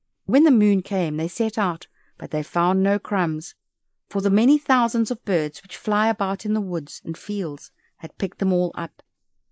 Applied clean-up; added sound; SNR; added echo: neural mask model Resemble Enhance denoiser.